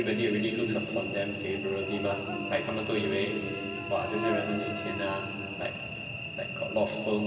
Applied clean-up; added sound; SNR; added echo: none; Cricket / Buzz; 5 dB; reverberation time 2.6 s.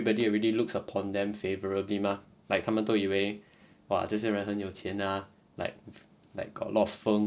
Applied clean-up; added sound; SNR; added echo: none; none; none; none.